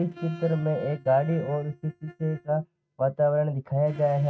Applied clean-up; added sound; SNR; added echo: neural mask model RNNoise.